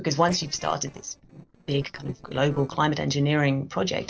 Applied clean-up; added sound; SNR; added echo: neural separator model SepFormer DNS4.